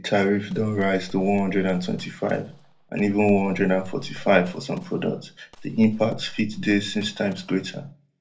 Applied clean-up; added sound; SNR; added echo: neural separator model SepFormer DNS4.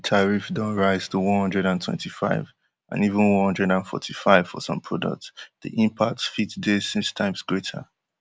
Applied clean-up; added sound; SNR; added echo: none; none; none; none.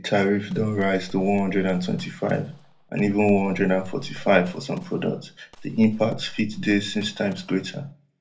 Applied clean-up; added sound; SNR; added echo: none; Gunshot, gunfire; 17 dB; reverberation time 0.3 s.